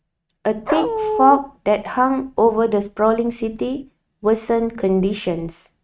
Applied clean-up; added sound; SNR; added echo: neural mask model RNNoise.